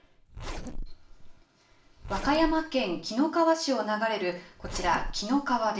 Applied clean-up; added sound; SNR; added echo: none; Zipper (clothing); 9 dB; reverberation time 0.4 s.